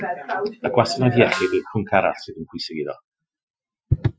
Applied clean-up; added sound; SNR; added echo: classical method Wiener filter.